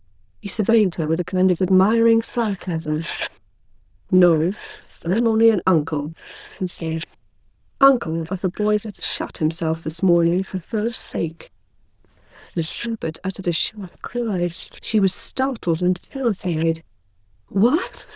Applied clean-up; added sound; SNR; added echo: neural diffusion model UNIVERSE++.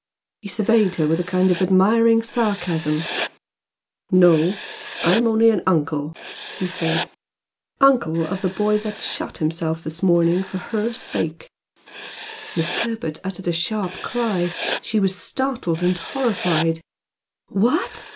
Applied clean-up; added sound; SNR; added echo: none; Writing; 12 dB; none.